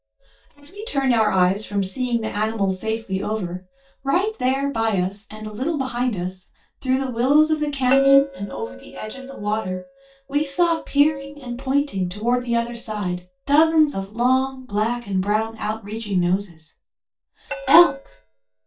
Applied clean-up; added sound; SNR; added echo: neural mask model DeepFilterNet 3.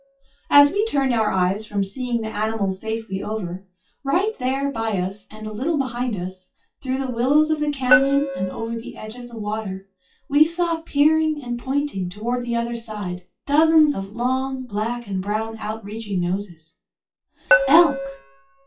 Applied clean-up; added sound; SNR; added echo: classical method WPE with log-MMSE.